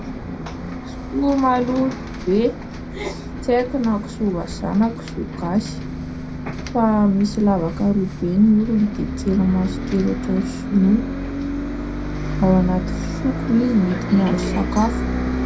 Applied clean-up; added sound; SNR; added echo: none; Bus; 6 dB; reverberation time 0.2 s.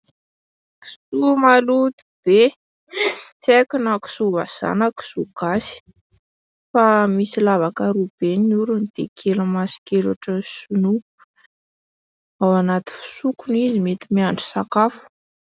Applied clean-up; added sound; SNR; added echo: none; none; none; none.